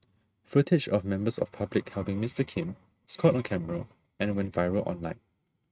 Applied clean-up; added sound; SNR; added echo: neural mask model RNNoise.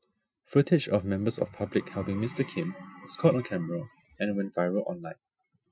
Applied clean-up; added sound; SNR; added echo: classical method Wiener filter.